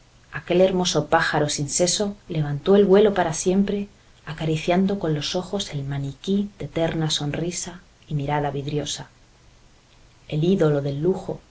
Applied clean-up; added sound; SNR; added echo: none; none; none; none.